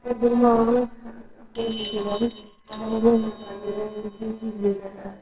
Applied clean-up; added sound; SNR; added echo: neural separator model SepFormer WHAMR!.